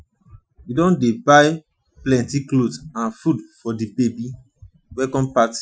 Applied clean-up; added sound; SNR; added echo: classical method Wiener filter.